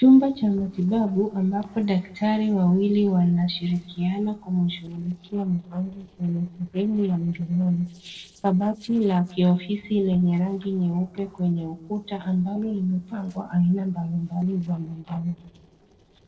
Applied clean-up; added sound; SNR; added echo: neural separator model SepFormer DNS4.